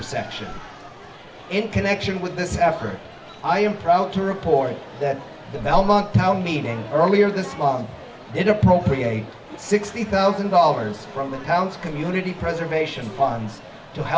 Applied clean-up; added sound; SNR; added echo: none; Alarm / Insect; 17 dB; none.